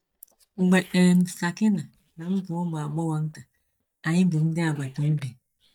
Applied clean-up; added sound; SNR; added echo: neural mask model DeepFilterNet 3.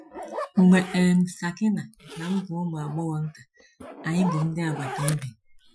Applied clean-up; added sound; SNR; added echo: classical method Wiener filter.